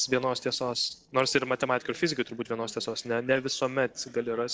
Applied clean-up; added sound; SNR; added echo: neural separator model SepFormer DNS4.